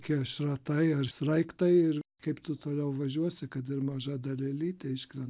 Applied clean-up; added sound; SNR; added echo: none; none; none; none.